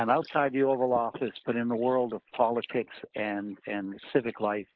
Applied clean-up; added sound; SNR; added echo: neural mask model Resemble Enhance denoiser.